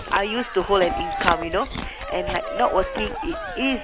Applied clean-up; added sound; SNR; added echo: none; Chewing, mastication + Cheering; 4 dB; none.